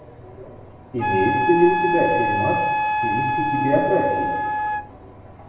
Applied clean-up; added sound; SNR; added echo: none; Wind instrument, woodwind instrument; -1 dB; reverberation time 0.9 s.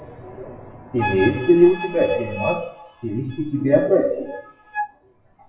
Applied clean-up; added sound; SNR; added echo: classical method WPE with log-MMSE.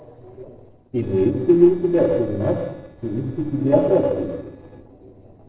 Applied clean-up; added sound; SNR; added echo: neural separator model SepFormer DNS4.